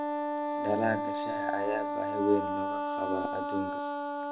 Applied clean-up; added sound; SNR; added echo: none; Wind instrument, woodwind instrument; -1 dB; none.